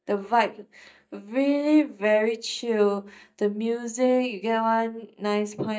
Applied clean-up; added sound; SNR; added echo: neural mask model DeepFilterNet 3.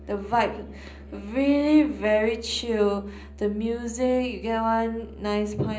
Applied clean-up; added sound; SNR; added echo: none; Musical instrument; 18 dB; reverberation time 0.5 s.